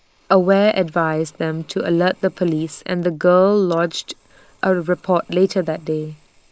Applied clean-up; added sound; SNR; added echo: neural mask model Resemble Enhance denoiser.